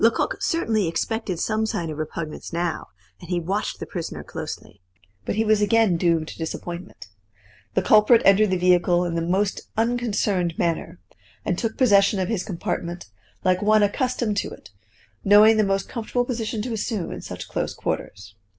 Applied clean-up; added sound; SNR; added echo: none; none; none; none.